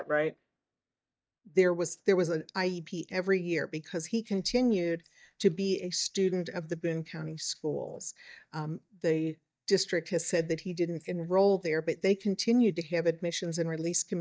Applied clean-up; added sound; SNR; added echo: neural mask model DeepFilterNet 3.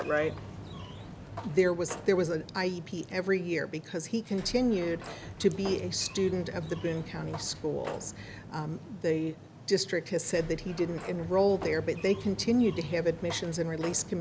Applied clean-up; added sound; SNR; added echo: none; Sliding door; 13 dB; none.